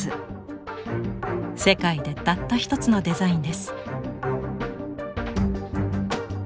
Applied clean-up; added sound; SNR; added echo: none; none; none; none.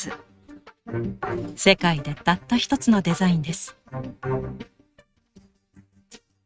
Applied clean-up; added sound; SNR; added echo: neural mask model RNNoise.